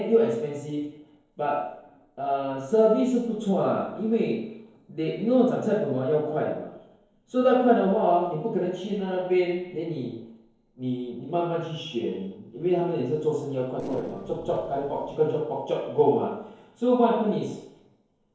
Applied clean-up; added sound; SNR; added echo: neural separator model SepFormer DNS4.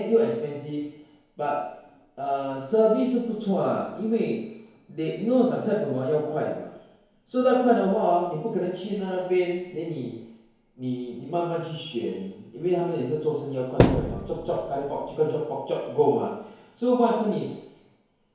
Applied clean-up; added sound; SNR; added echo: none; Thump, thud; -1 dB; reverberation time 1.0 s.